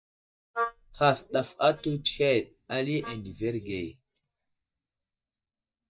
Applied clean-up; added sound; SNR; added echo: neural mask model DeepFilterNet 3.